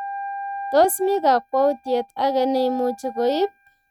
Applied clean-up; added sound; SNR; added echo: neural mask model RNNoise.